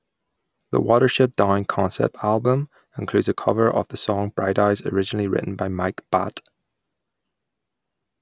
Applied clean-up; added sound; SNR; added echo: none; none; none; none.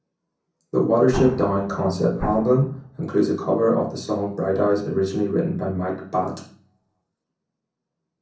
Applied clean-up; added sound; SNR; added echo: none; Explosion; 9 dB; reverberation time 0.6 s.